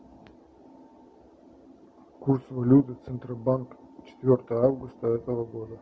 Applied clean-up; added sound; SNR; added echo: none; none; none; none.